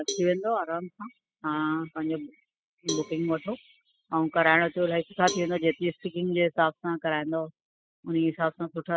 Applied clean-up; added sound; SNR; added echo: classical method spectral subtraction.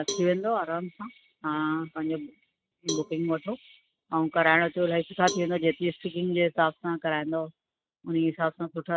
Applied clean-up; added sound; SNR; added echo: neural mask model RNNoise.